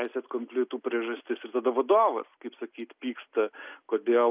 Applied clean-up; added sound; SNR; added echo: none; none; none; none.